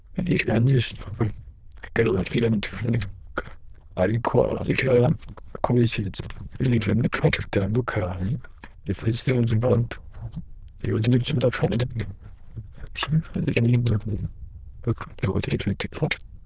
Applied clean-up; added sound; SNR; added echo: neural diffusion model UNIVERSE++.